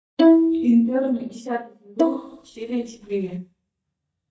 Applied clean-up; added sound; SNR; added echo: neural mask model DeepFilterNet 3.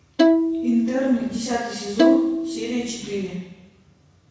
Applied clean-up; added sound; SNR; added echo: none; Bowed string instrument; -4 dB; reverberation time 1.0 s.